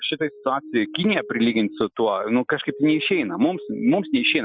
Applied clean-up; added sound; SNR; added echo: classical method Wiener filter.